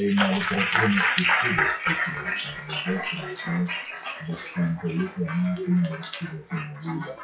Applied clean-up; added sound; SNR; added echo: classical method WPE with log-MMSE.